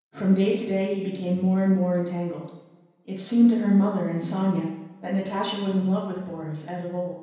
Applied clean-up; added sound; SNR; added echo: none; none; none; reverberation time 0.9 s.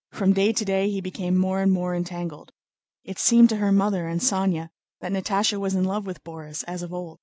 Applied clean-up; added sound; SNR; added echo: none; none; none; none.